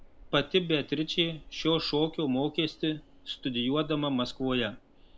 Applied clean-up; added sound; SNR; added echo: none; Train; 19 dB; none.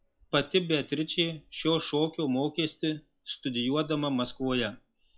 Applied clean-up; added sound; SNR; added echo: classical method log-MMSE.